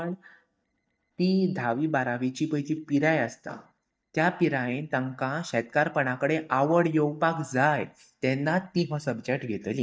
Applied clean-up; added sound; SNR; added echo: neural mask model DeepFilterNet 3.